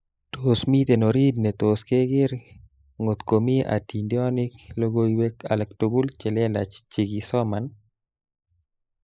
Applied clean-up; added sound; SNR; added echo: neural mask model Resemble Enhance denoiser.